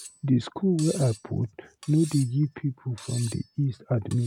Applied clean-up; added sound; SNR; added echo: none; Cutlery, silverware; 19 dB; none.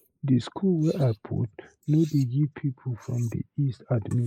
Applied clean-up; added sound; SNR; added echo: neural mask model Resemble Enhance denoiser.